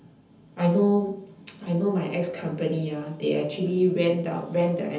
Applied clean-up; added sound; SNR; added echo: none; none; none; reverberation time 0.7 s.